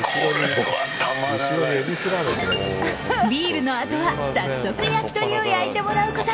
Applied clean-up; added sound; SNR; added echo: none; Screech; 11 dB; none.